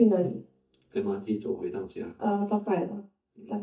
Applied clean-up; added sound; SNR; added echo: neural mask model DeepFilterNet 3.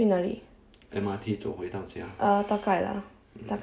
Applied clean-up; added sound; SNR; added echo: none; none; none; none.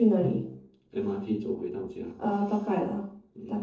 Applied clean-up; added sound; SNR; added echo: neural separator model SepFormer DNS4.